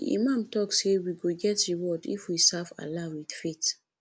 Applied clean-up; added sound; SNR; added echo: none; none; none; none.